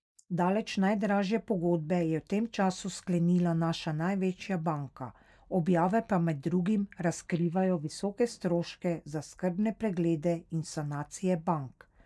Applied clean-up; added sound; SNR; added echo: neural mask model DeepFilterNet 3.